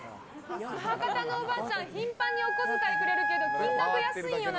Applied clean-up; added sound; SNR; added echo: none; Wind instrument, woodwind instrument; -2 dB; none.